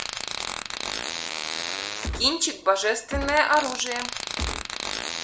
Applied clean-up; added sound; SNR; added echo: none; Gunshot, gunfire + Fart; 4 dB; none.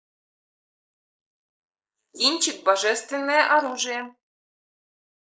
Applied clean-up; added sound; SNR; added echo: neural mask model Resemble Enhance denoiser.